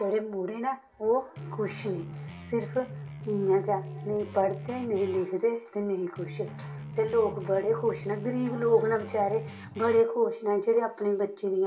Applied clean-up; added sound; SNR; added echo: none; Guitar; 12 dB; reverberation time 0.2 s.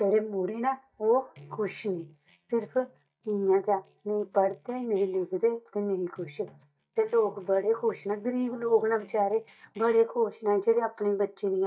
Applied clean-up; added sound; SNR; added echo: neural mask model DeepFilterNet 3.